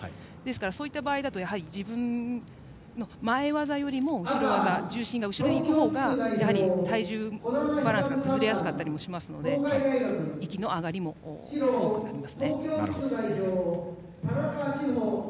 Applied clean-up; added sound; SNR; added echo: none; none; none; none.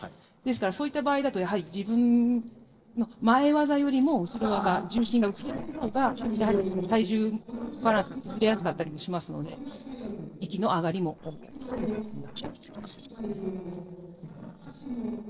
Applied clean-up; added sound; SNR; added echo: neural separator model SepFormer DNS4.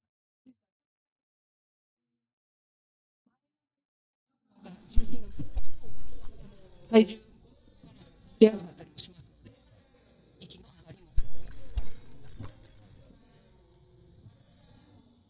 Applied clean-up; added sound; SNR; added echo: neural mask model DeepFilterNet 3.